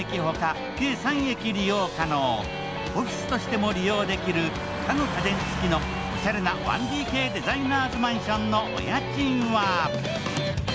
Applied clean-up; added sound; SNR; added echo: none; Organ + Car passing by / Truck; 8 dB; none.